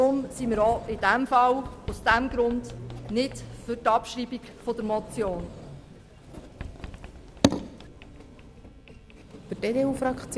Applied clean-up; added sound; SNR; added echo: none; Sliding door; 14 dB; none.